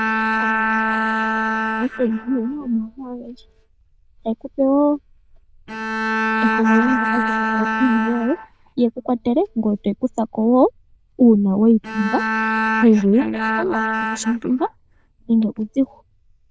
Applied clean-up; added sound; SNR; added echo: neural diffusion model UNIVERSE++.